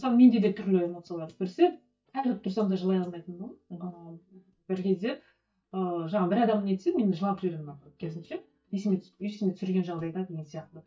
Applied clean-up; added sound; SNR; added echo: neural mask model DeepFilterNet 3.